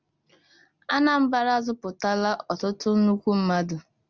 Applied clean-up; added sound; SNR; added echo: none; none; none; none.